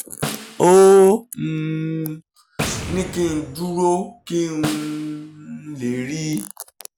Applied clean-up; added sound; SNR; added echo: none; Snare drum + Boom; 13 dB; none.